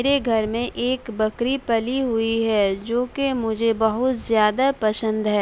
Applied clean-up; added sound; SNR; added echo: none; none; none; none.